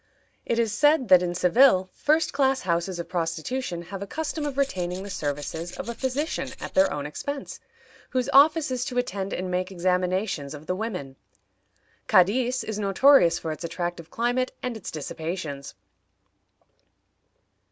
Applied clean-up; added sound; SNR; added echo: none; Tools; 14 dB; none.